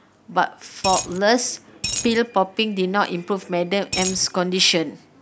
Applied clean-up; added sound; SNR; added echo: none; Coin (dropping); 4 dB; none.